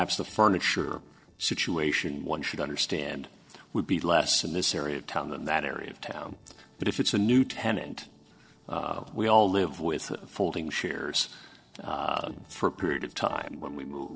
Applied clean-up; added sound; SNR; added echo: neural separator model SepFormer DNS4.